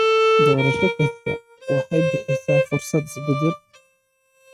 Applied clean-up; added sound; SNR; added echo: neural mask model RNNoise.